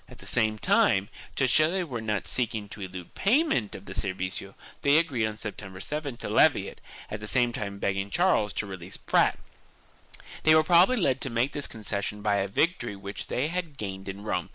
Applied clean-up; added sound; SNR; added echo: neural mask model Resemble Enhance denoiser.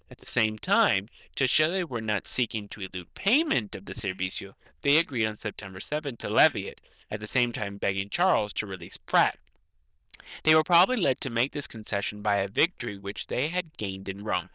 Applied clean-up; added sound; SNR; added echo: neural diffusion model UNIVERSE++.